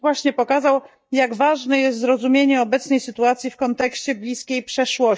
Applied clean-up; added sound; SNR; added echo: neural mask model DeepFilterNet 3.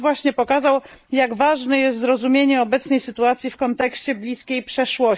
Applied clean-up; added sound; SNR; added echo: neural mask model Resemble Enhance denoiser.